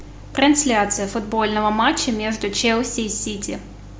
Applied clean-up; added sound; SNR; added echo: none; none; none; none.